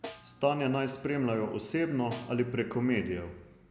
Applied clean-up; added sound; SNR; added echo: none; Snare drum; 18 dB; none.